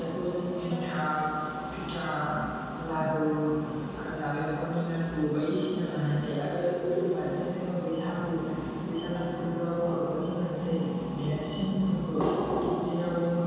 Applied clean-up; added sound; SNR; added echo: none; Acoustic guitar; 20 dB; reverberation time 2.1 s.